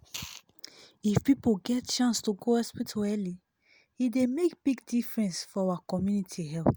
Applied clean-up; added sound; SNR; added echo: none; none; none; none.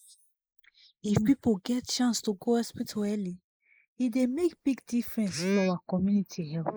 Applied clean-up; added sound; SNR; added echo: neural mask model Resemble Enhance denoiser.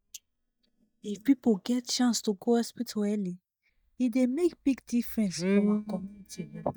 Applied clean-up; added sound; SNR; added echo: neural mask model DeepFilterNet 3.